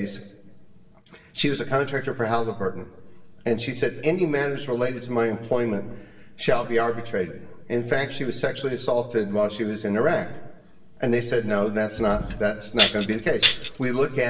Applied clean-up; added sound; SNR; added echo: none; Tambourine; -1 dB; reverberation time 1.0 s.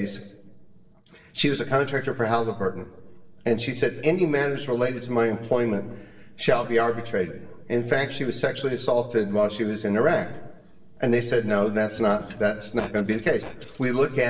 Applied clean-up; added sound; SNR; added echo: neural separator model SepFormer DNS4.